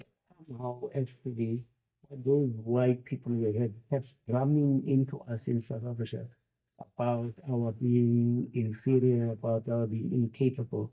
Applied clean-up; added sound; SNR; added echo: neural mask model DeepFilterNet 3.